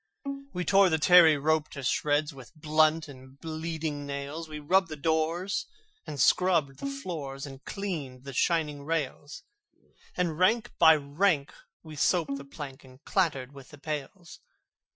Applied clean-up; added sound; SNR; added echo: classical method Wiener filter.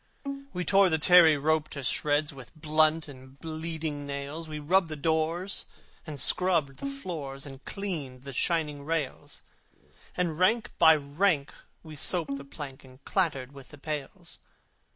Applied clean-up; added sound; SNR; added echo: none; Bowed string instrument; 13 dB; none.